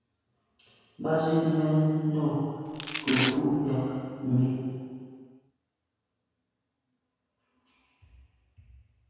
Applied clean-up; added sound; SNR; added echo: none; Domestic sounds, home sounds; -5 dB; reverberation time 1.9 s.